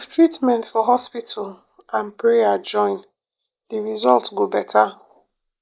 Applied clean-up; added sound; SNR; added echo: neural mask model Resemble Enhance denoiser.